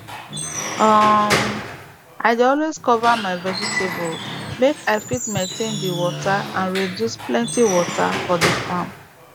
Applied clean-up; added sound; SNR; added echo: none; Squeak / Wood; 6 dB; none.